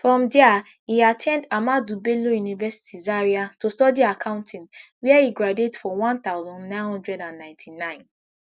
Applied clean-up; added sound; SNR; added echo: none; none; none; none.